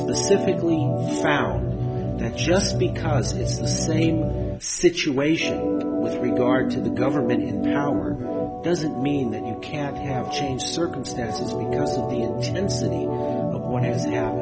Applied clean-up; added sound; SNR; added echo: none; Organ; -1 dB; none.